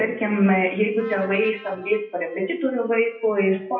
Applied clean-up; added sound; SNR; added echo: classical method WPE with log-MMSE.